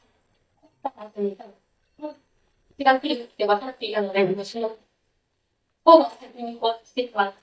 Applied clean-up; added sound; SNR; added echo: neural mask model DeepFilterNet 3.